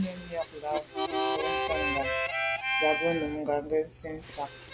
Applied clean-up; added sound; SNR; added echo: none; Harmonica; 0 dB; none.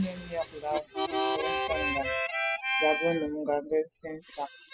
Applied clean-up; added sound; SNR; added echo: classical method spectral subtraction.